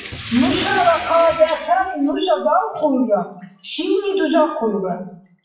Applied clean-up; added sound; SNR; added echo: classical method WPE with log-MMSE.